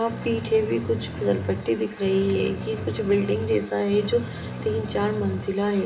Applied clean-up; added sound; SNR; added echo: none; Bass guitar; 8 dB; reverberation time 1.1 s.